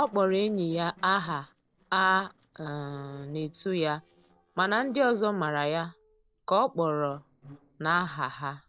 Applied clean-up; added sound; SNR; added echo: neural separator model SepFormer DNS4.